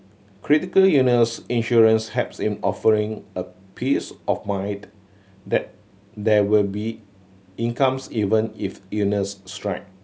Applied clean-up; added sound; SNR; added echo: none; none; none; none.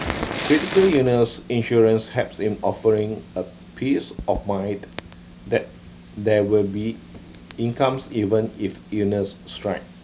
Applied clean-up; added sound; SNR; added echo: none; Fire; 12 dB; none.